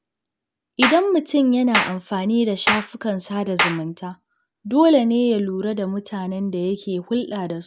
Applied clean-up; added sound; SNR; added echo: none; Clapping; 4 dB; none.